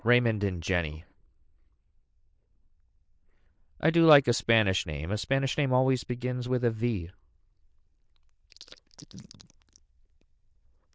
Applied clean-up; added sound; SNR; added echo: neural diffusion model UNIVERSE++.